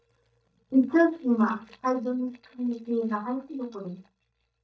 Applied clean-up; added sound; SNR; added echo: neural mask model DeepFilterNet 3.